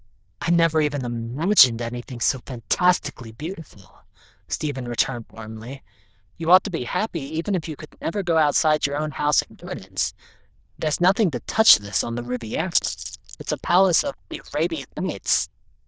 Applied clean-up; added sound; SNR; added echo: neural diffusion model UNIVERSE++.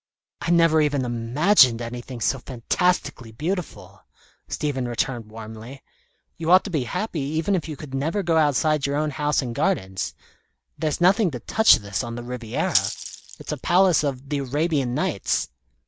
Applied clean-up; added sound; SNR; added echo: none; Rattle (instrument); 7 dB; none.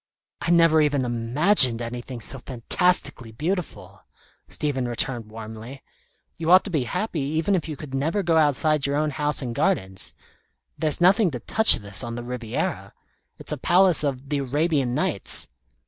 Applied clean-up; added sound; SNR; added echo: none; none; none; none.